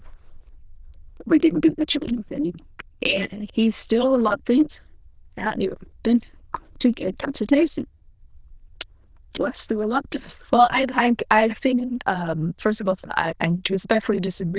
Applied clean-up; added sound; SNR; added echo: neural diffusion model UNIVERSE++.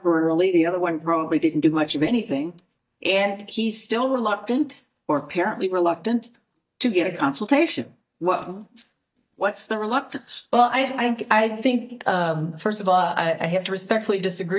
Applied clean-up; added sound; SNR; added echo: neural mask model DeepFilterNet 3.